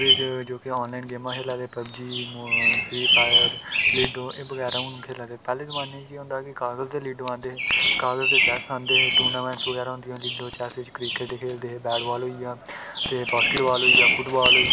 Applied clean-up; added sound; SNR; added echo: none; Bird vocalization, bird call, bird song; -5 dB; none.